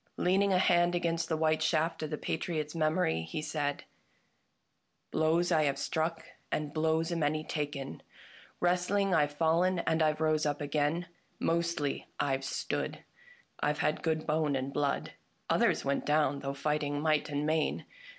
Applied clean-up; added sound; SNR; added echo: none; none; none; none.